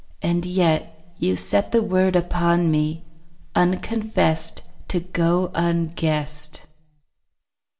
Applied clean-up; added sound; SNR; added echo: none; none; none; reverberation time 0.4 s.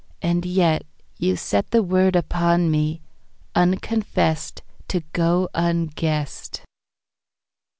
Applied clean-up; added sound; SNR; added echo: none; none; none; none.